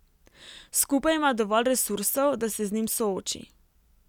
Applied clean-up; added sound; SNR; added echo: none; none; none; none.